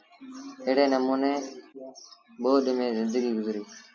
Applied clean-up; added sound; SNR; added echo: none; none; none; none.